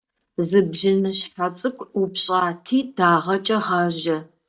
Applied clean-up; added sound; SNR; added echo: neural mask model DeepFilterNet 3.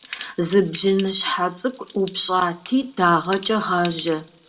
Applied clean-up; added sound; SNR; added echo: none; Stream; 19 dB; reverberation time 0.4 s.